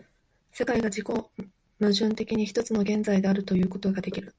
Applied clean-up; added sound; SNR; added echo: none; none; none; none.